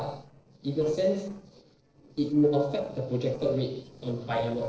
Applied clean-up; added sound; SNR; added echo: neural separator model SepFormer DNS4.